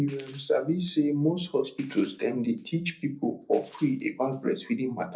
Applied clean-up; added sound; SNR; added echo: neural separator model SepFormer DNS4.